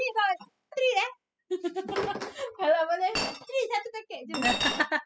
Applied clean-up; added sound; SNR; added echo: classical method spectral subtraction.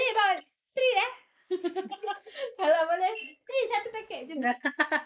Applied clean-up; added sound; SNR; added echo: neural mask model Resemble Enhance denoiser.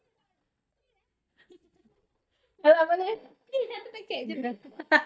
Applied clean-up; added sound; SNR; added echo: neural mask model DeepFilterNet 3.